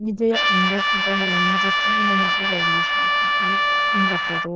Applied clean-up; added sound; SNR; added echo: neural diffusion model UNIVERSE++.